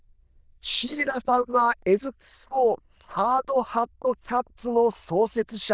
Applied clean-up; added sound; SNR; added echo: neural diffusion model UNIVERSE++.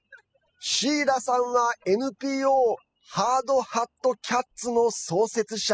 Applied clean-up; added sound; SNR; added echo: classical method spectral subtraction.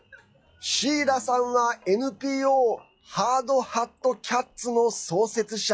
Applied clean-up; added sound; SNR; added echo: classical method log-MMSE.